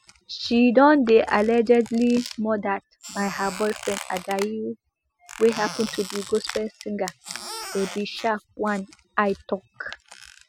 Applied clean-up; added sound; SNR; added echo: none; Squeak; 16 dB; none.